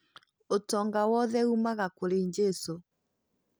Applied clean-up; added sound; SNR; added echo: none; none; none; none.